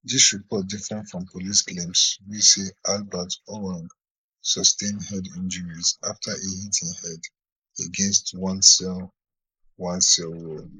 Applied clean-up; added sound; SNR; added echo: neural mask model Resemble Enhance denoiser.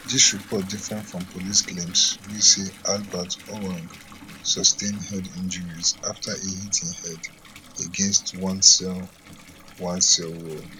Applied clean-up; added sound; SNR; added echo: none; Bathtub (filling or washing) / Water tap, faucet; 19 dB; none.